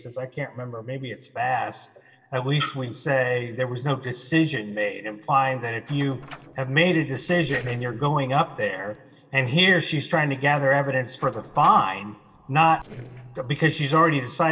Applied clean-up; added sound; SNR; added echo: neural separator model SepFormer DNS4.